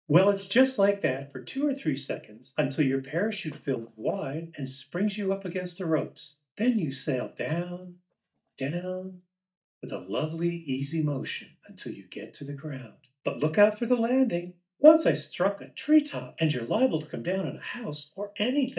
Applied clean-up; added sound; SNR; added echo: neural mask model DeepFilterNet 3.